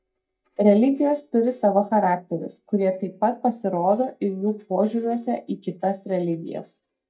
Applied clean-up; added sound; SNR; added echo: neural mask model DeepFilterNet 3.